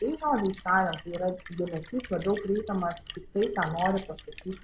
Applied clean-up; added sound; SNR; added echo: none; Splash, splatter; 14 dB; none.